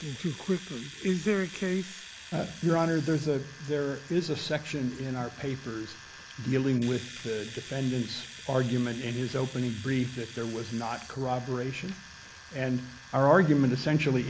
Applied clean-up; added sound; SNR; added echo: none; Domestic sounds, home sounds; 17 dB; none.